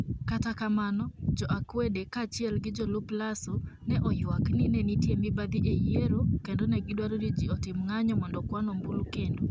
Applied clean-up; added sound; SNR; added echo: none; none; none; none.